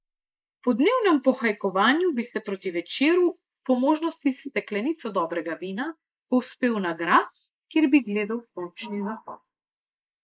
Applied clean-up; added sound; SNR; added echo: neural mask model Resemble Enhance denoiser.